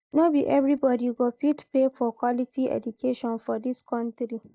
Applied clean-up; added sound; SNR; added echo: neural mask model DeepFilterNet 3.